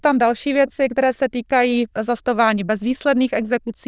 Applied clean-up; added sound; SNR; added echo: neural diffusion model UNIVERSE++.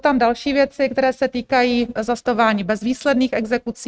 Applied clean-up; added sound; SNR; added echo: neural mask model RNNoise.